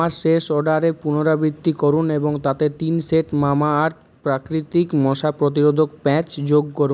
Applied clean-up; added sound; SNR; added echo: none; none; none; none.